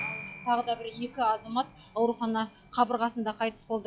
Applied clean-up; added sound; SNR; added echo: classical method log-MMSE.